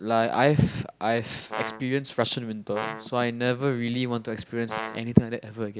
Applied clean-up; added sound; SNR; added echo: none; Brass instrument; 11 dB; none.